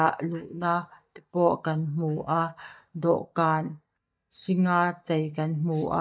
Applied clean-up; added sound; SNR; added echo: neural mask model DeepFilterNet 3.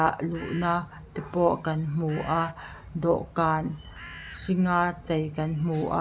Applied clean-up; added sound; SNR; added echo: none; Bird; 16 dB; none.